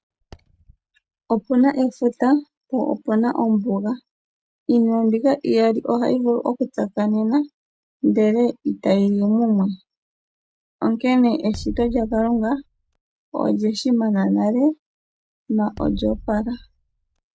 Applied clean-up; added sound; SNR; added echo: neural mask model RNNoise.